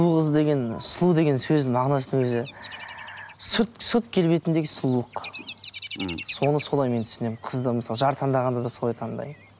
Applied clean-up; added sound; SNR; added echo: none; Bird vocalization, bird call, bird song; 18 dB; none.